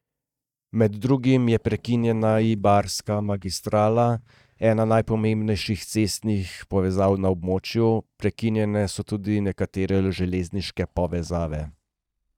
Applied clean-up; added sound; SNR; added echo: neural mask model DeepFilterNet 3.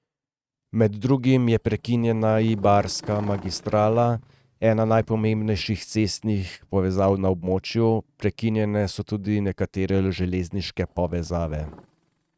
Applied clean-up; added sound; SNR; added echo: neural mask model RNNoise.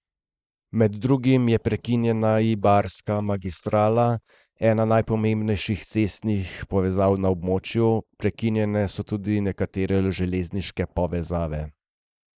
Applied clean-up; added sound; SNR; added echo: neural mask model Resemble Enhance denoiser.